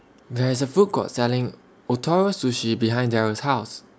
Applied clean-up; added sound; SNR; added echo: none; none; none; none.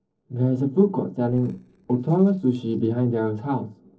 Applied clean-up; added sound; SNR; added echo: neural separator model SepFormer DNS4.